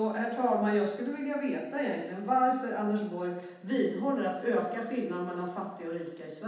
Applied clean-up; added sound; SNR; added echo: none; none; none; reverberation time 0.8 s.